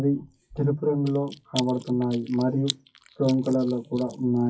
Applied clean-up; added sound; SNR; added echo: classical method WPE with log-MMSE.